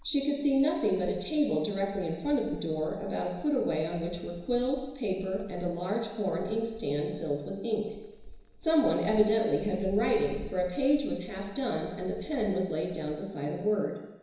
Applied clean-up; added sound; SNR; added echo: none; Wind; 17 dB; reverberation time 1.0 s.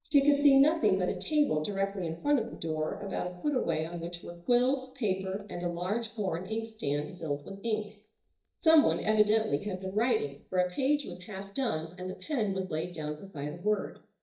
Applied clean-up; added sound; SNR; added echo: neural mask model DeepFilterNet 3.